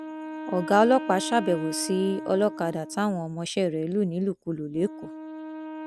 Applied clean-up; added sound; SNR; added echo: none; Wind instrument, woodwind instrument; 11 dB; none.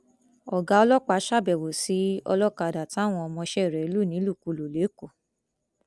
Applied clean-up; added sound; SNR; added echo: none; none; none; none.